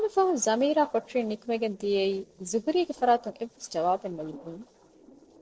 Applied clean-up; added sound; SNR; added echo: neural separator model SepFormer DNS4.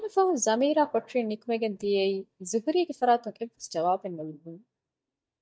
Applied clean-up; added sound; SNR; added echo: neural mask model DeepFilterNet 3.